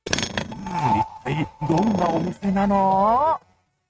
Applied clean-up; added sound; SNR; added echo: neural mask model RNNoise.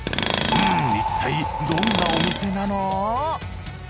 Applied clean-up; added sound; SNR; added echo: none; Tools; 2 dB; none.